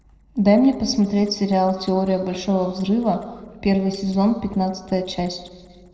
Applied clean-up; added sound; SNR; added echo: neural separator model SepFormer DNS4.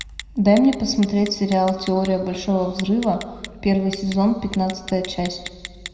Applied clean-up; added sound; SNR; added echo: none; Telephone; 18 dB; reverberation time 1.5 s.